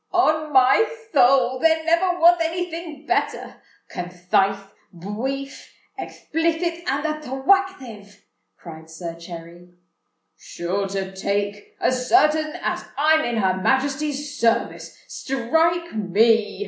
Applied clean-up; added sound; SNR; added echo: none; none; none; none.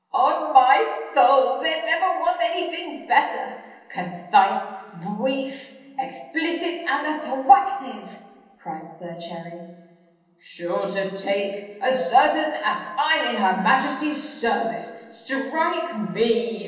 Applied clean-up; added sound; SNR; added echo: none; none; none; reverberation time 2.6 s.